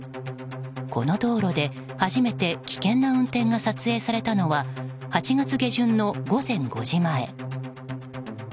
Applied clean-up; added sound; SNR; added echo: none; none; none; none.